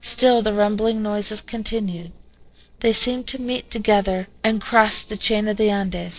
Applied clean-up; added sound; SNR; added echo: neural separator model SepFormer DNS4.